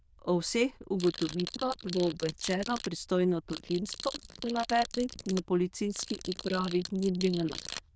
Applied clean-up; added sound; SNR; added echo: neural diffusion model UNIVERSE++.